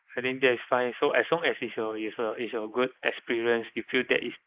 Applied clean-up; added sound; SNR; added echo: neural mask model Resemble Enhance denoiser.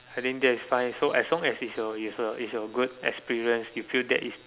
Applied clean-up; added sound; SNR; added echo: none; none; none; none.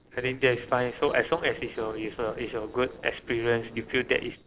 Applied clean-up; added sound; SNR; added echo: neural separator model SepFormer DNS4.